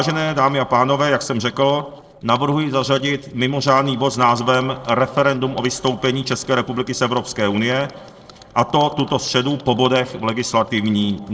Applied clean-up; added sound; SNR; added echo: neural separator model SepFormer DNS4.